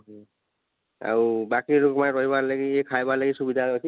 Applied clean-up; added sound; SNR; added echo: none; none; none; none.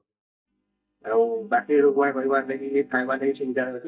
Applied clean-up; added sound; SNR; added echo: neural mask model DeepFilterNet 3.